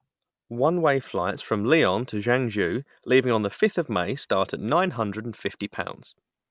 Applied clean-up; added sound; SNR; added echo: none; none; none; none.